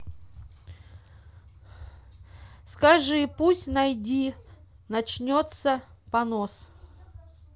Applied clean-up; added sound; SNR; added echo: none; none; none; none.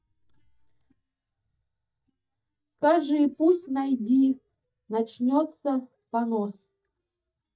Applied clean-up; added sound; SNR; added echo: neural mask model DeepFilterNet 3.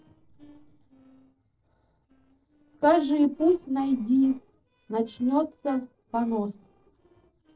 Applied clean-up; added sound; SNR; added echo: neural separator model SepFormer DNS4.